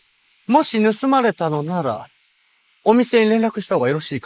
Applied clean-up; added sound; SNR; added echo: neural mask model Resemble Enhance denoiser.